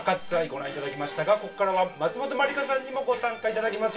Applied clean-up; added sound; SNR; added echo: none; none; none; reverberation time 0.2 s.